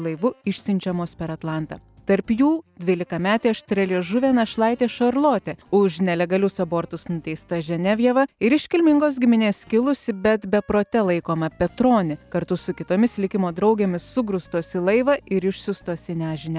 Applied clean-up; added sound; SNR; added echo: none; none; none; none.